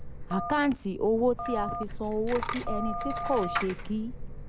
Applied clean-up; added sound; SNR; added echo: none; Telephone + Coin (dropping); 4 dB; none.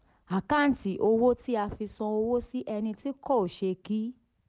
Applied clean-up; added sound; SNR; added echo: none; none; none; none.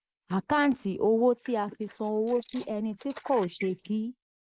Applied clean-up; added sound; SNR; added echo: neural mask model Resemble Enhance denoiser.